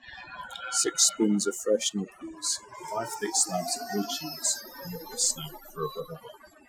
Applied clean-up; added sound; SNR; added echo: classical method Wiener filter.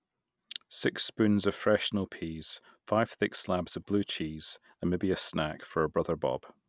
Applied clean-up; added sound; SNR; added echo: none; none; none; none.